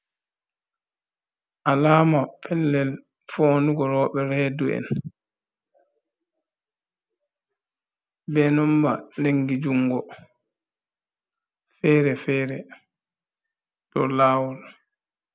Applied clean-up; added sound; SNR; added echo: none; none; none; none.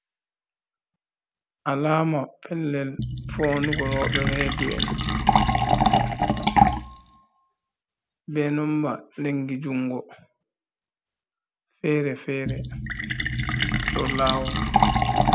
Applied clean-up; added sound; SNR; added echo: none; Fill (with liquid); -3 dB; none.